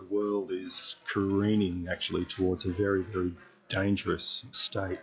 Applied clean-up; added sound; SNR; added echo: classical method log-MMSE.